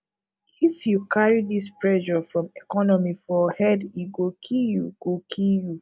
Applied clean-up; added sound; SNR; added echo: none; none; none; none.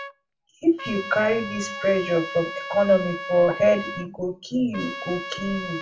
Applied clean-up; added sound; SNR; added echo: none; Trumpet; 11 dB; reverberation time 0.2 s.